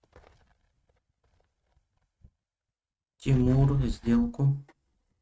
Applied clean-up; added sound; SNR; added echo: neural mask model RNNoise.